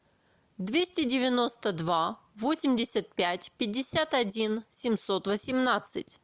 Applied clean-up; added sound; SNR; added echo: none; none; none; none.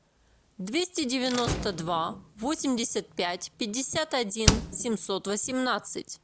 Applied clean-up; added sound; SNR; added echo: none; Slam; 5 dB; none.